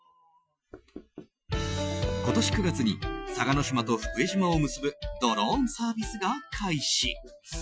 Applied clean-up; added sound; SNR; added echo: classical method Wiener filter.